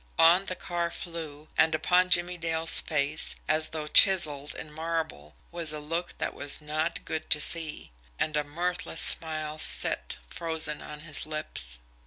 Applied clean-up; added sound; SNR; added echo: none; none; none; none.